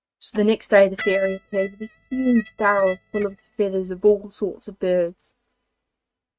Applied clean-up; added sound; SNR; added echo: neural mask model RNNoise.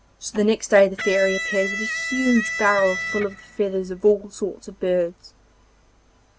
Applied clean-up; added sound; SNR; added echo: none; Electric guitar; 6 dB; none.